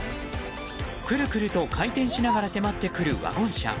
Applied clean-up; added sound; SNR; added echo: none; none; none; none.